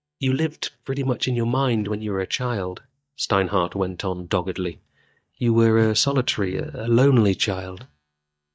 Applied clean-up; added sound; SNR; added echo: neural mask model DeepFilterNet 3.